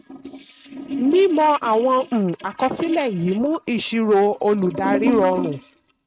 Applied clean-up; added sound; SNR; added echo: neural mask model RNNoise.